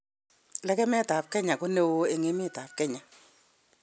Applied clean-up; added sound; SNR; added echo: none; none; none; none.